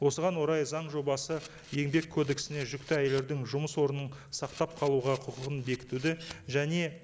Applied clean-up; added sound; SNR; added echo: none; Camera; 19 dB; none.